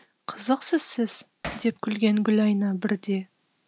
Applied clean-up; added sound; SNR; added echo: none; Hammer; 11 dB; none.